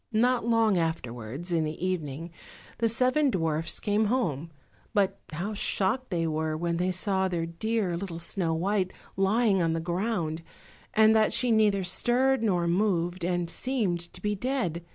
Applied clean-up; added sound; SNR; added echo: none; none; none; none.